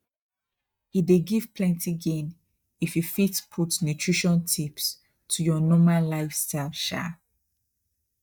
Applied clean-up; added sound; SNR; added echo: neural mask model DeepFilterNet 3.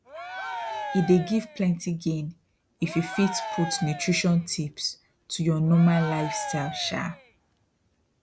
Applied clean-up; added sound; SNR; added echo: none; Cheering; 10 dB; none.